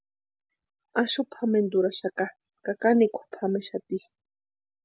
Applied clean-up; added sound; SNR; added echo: none; none; none; none.